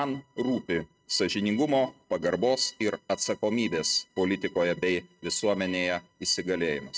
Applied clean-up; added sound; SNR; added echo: neural mask model RNNoise.